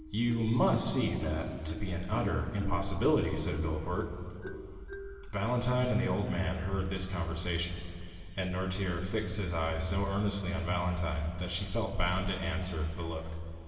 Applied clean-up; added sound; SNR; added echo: none; Marimba, xylophone; 18 dB; reverberation time 2.5 s.